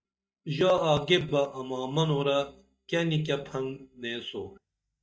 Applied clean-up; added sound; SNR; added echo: neural mask model DeepFilterNet 3.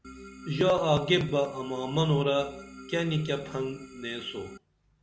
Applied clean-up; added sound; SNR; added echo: none; Organ; 17 dB; none.